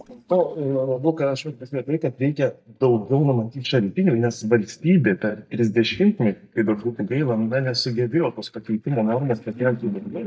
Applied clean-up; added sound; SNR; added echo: neural mask model DeepFilterNet 3.